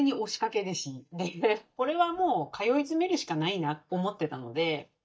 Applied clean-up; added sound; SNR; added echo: neural mask model DeepFilterNet 3.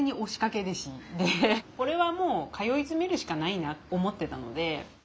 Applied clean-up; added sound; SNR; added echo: none; none; none; none.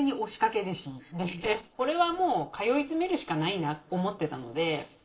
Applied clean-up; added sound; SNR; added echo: neural separator model SepFormer DNS4.